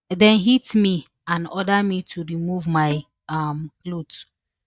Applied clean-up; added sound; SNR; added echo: neural mask model DeepFilterNet 3.